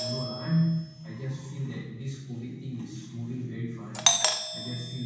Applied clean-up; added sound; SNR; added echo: none; Doorbell; 1 dB; reverberation time 1.2 s.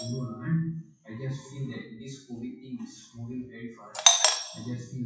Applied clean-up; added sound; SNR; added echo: classical method WPE with log-MMSE.